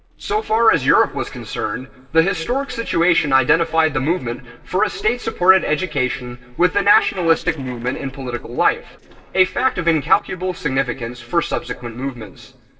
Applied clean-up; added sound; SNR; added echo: neural separator model SepFormer DNS4.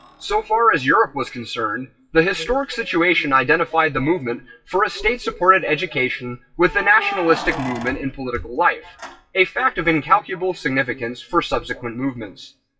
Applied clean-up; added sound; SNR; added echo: classical method WPE with log-MMSE.